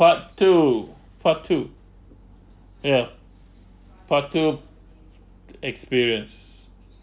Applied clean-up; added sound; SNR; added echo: none; none; none; none.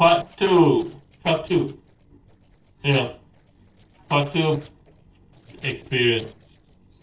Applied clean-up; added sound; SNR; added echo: neural separator model SepFormer DNS4.